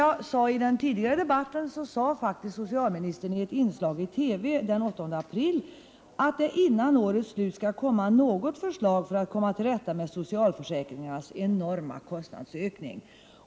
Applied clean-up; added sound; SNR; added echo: none; none; none; none.